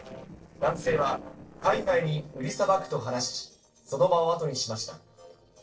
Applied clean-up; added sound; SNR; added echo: neural separator model SepFormer DNS4.